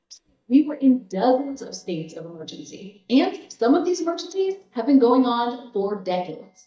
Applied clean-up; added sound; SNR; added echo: neural mask model DeepFilterNet 3.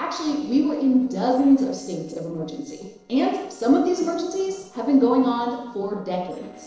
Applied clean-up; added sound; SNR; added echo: neural separator model SepFormer DNS4.